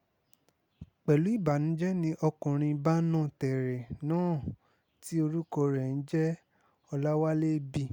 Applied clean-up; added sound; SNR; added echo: none; none; none; none.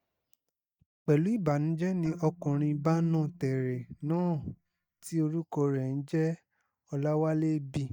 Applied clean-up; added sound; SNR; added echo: neural mask model DeepFilterNet 3.